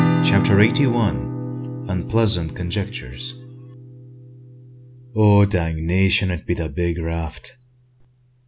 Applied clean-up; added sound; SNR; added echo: none; Acoustic guitar / Strum; 6 dB; none.